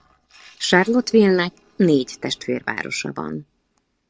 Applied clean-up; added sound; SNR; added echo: neural separator model SepFormer DNS4.